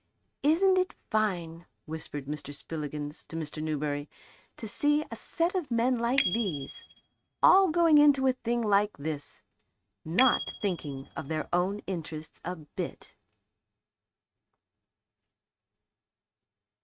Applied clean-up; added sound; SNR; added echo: neural mask model RNNoise.